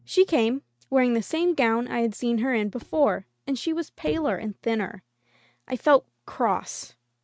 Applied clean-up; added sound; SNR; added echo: neural mask model RNNoise.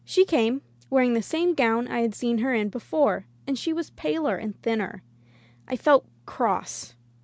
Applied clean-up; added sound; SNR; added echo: none; none; none; none.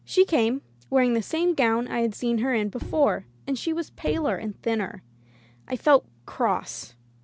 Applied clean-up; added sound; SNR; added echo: none; Bowed string instrument; 15 dB; none.